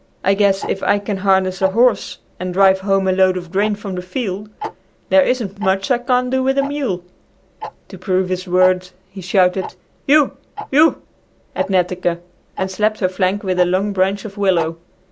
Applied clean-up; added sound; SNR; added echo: none; Tick-tock; 17 dB; none.